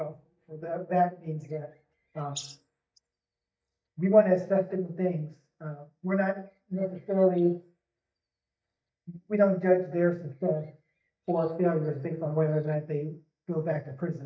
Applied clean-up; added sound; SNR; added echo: neural mask model DeepFilterNet 3.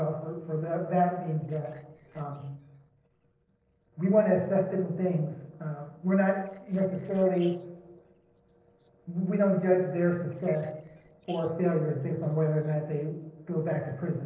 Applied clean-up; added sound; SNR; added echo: neural separator model SepFormer DNS4.